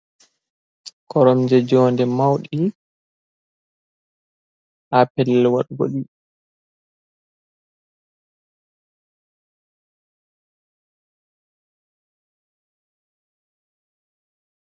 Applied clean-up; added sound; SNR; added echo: none; none; none; none.